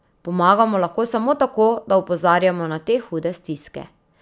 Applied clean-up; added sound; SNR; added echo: none; none; none; none.